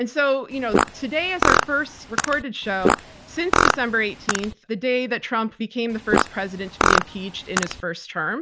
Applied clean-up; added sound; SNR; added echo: none; Fart; -3 dB; none.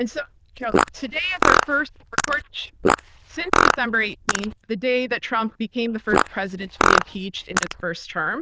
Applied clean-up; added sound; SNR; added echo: neural diffusion model UNIVERSE++.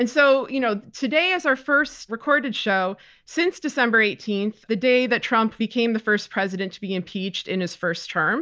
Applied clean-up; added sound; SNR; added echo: none; none; none; none.